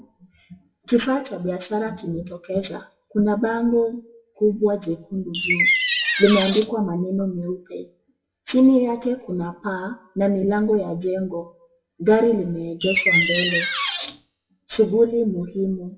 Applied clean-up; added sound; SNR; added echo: classical method WPE with log-MMSE.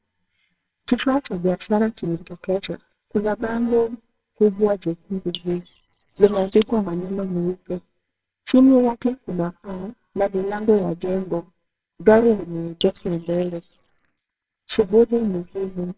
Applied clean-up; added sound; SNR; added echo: neural separator model SepFormer WHAMR!.